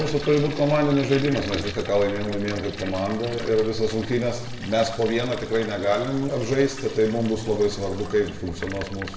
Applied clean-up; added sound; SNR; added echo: none; Toilet flush; 14 dB; reverberation time 1.0 s.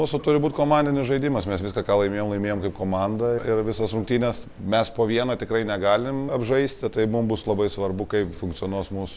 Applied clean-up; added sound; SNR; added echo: none; none; none; none.